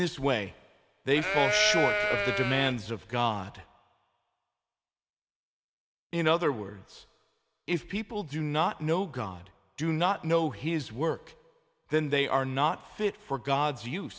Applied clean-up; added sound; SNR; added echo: none; Livestock, farm animals, working animals; -2 dB; none.